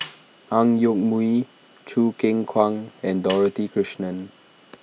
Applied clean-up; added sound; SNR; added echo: none; Snare drum; 17 dB; none.